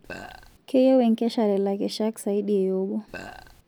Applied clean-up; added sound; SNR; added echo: none; Burping, eructation; 16 dB; none.